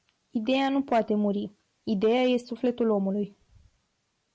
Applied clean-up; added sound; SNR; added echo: none; none; none; none.